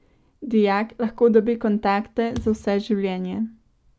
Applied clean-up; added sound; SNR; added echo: none; Thump, thud; 17 dB; none.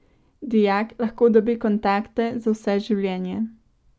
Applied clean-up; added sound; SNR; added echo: none; none; none; none.